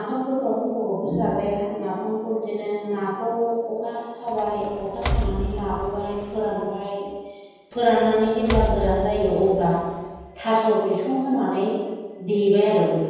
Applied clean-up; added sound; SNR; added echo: none; Door; 6 dB; reverberation time 1.2 s.